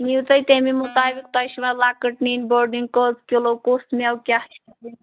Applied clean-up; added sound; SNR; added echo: neural mask model DeepFilterNet 3.